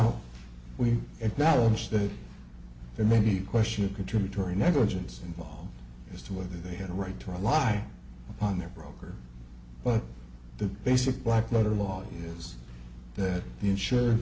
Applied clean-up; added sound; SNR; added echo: none; none; none; none.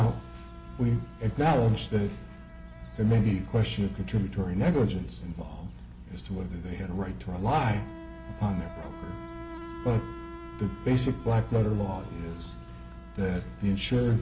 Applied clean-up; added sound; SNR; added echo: none; Insect; 19 dB; none.